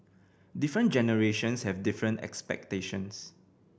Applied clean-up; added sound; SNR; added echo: none; none; none; none.